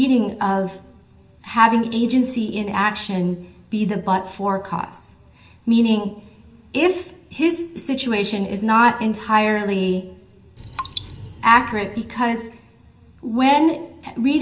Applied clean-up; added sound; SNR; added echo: none; Raindrop; 15 dB; reverberation time 0.8 s.